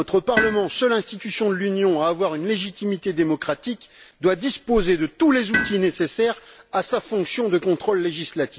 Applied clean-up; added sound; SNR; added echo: none; Tools; 10 dB; none.